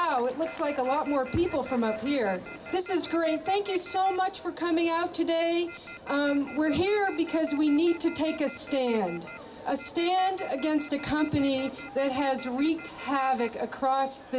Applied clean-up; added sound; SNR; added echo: none; Telephone; 18 dB; none.